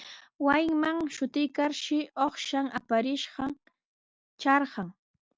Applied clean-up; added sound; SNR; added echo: none; none; none; none.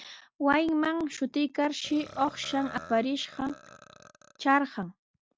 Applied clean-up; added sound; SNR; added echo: none; Burping, eructation; 18 dB; none.